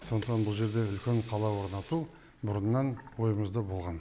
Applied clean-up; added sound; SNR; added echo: none; Sink (filling or washing) / Water tap, faucet; 18 dB; none.